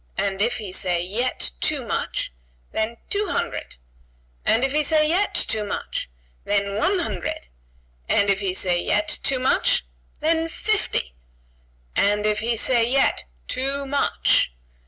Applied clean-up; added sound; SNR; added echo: none; none; none; none.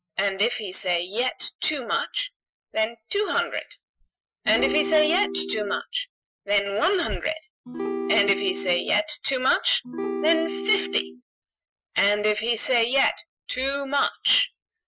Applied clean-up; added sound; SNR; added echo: classical method Wiener filter.